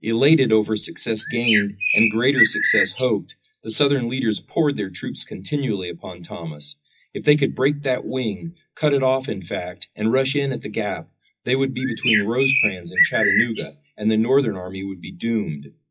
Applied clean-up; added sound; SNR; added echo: classical method WPE with log-MMSE.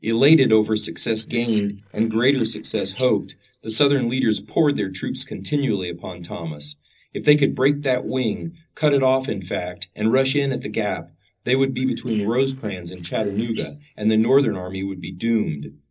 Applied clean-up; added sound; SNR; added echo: neural separator model SepFormer DNS4.